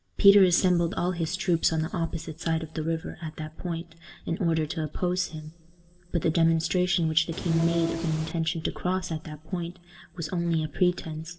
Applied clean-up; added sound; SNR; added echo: none; Train; 5 dB; reverberation time 0.3 s.